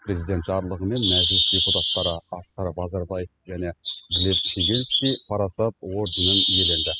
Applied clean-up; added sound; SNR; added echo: classical method spectral subtraction.